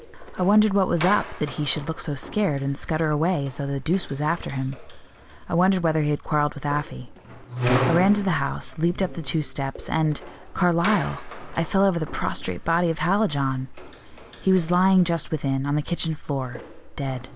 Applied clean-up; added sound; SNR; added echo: none; Squeak; 6 dB; none.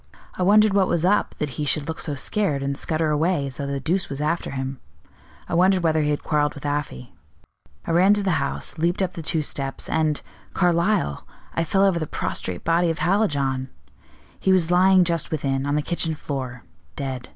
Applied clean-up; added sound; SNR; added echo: none; none; none; none.